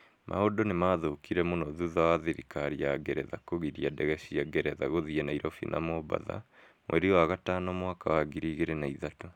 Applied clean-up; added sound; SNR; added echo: none; none; none; none.